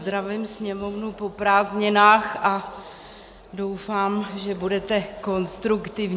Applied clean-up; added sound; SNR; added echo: none; none; none; none.